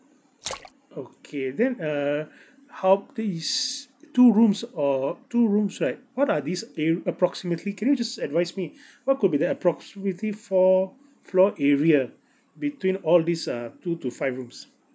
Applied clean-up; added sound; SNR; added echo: none; Splash, splatter; 19 dB; none.